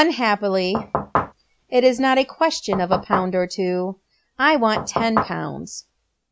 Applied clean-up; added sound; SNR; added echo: neural mask model RNNoise.